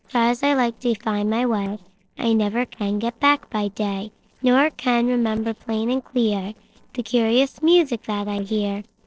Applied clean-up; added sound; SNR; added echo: neural separator model SepFormer DNS4.